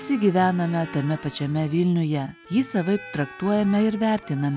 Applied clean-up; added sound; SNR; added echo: none; none; none; none.